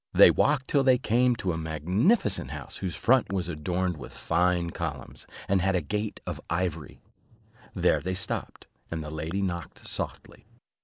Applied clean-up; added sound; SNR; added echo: neural mask model Resemble Enhance denoiser.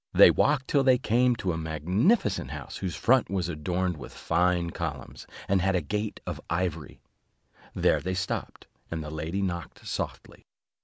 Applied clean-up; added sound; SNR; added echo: none; none; none; none.